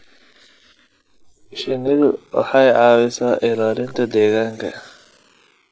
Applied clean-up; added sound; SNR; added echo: neural mask model Resemble Enhance denoiser.